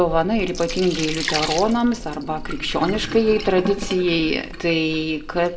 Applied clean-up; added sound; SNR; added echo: none; Sink (filling or washing); 9 dB; reverberation time 1.2 s.